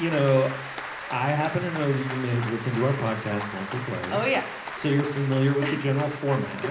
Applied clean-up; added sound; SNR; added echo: none; Applause; 10 dB; reverberation time 0.5 s.